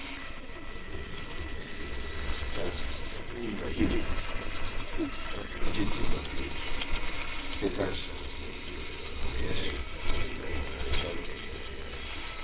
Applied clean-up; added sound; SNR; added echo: neural separator model SepFormer WHAMR!.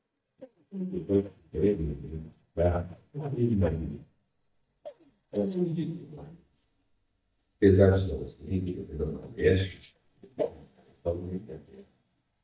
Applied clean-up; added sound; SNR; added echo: neural mask model DeepFilterNet 3.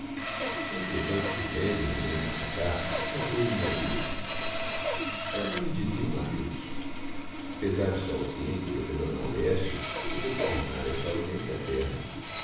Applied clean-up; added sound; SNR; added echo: none; Sawing; 1 dB; reverberation time 1.1 s.